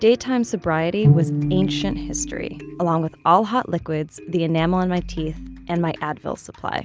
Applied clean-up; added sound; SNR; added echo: none; Bowed string instrument; 1 dB; none.